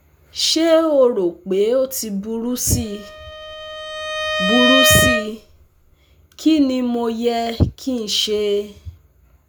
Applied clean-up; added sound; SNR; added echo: none; Bowed string instrument; 1 dB; none.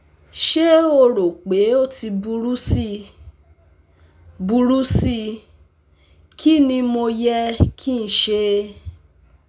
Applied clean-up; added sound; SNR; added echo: none; none; none; none.